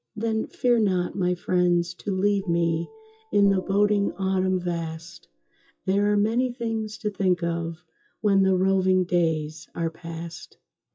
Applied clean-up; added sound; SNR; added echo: classical method WPE with log-MMSE.